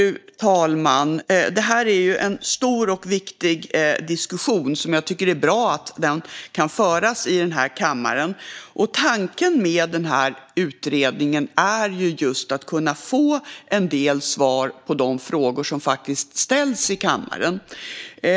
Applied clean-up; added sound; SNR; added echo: neural mask model DeepFilterNet 3.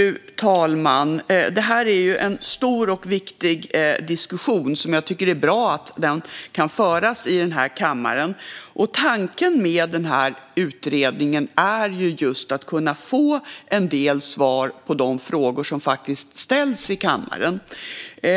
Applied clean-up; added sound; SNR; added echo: none; Doorbell; 20 dB; none.